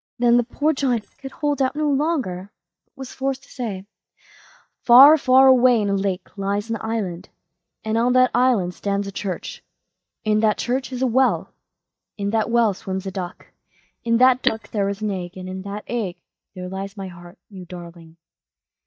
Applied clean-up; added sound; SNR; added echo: neural mask model DeepFilterNet 3.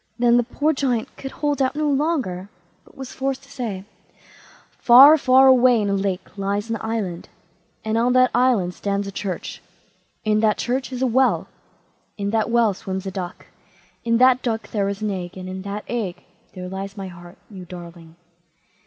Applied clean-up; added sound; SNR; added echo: none; none; none; none.